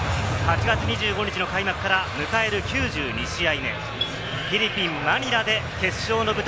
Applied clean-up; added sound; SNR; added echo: none; Marimba, xylophone; 14 dB; none.